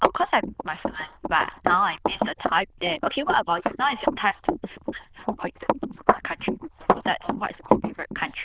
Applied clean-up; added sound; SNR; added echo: neural diffusion model UNIVERSE++.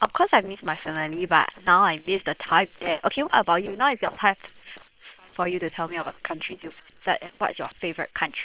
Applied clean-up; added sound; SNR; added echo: neural separator model SepFormer WHAM!.